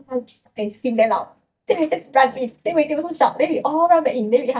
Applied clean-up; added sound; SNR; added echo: neural mask model DeepFilterNet 3.